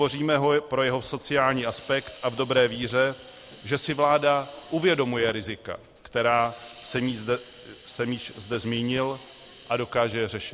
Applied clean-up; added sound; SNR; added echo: none; Hiss; 19 dB; none.